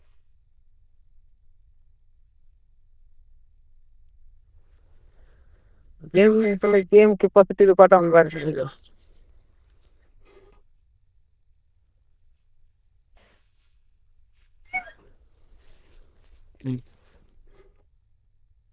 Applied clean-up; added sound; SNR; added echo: neural diffusion model UNIVERSE++.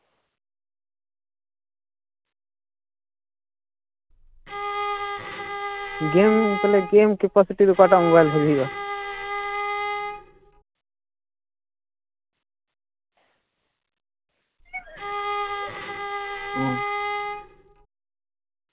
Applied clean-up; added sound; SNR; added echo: none; Bowed string instrument; 5 dB; none.